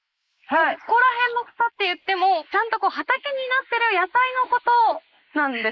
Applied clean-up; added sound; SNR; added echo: neural mask model Resemble Enhance denoiser.